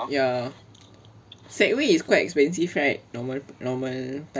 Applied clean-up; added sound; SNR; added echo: none; none; none; none.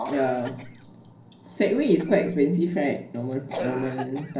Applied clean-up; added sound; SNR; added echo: none; Cough; 14 dB; reverberation time 0.6 s.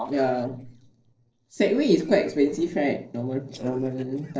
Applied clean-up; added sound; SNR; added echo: neural separator model SepFormer DNS4.